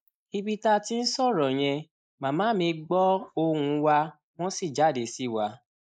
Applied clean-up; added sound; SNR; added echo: neural mask model Resemble Enhance denoiser.